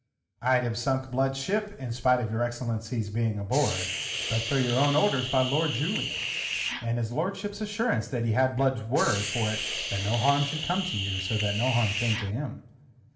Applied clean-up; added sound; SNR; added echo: none; Hiss; 4 dB; reverberation time 0.8 s.